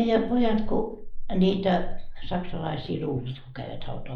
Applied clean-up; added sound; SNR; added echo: neural mask model Resemble Enhance denoiser.